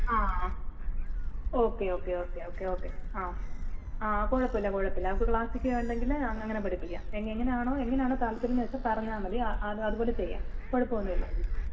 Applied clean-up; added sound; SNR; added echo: none; Gull, seagull; 0 dB; reverberation time 0.9 s.